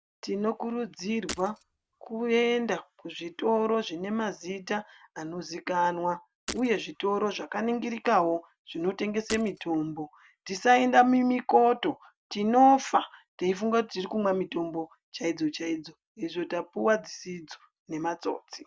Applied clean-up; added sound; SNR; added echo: none; Shatter; 14 dB; none.